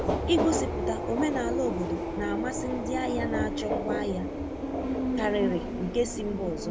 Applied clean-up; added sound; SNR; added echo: none; Subway, metro, underground; -1 dB; none.